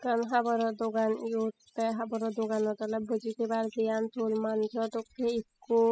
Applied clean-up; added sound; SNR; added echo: classical method spectral subtraction.